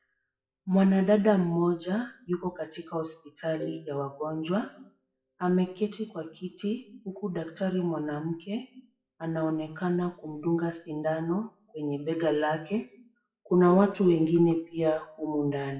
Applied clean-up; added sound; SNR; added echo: classical method WPE with log-MMSE.